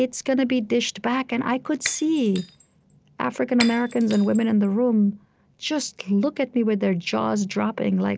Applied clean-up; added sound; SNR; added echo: none; Shatter; 14 dB; none.